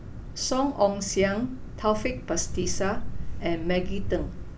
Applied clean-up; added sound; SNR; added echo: none; Thunder; 3 dB; none.